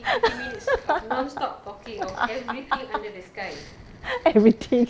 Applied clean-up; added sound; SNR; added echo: none; none; none; none.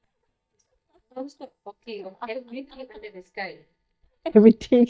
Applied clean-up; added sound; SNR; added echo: neural mask model DeepFilterNet 3.